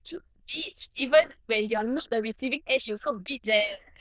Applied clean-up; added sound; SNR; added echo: neural diffusion model UNIVERSE++.